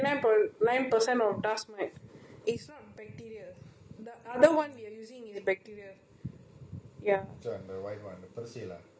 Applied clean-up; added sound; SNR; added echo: none; none; none; none.